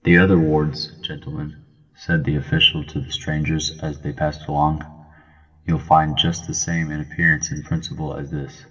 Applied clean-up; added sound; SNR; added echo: none; none; none; reverberation time 0.6 s.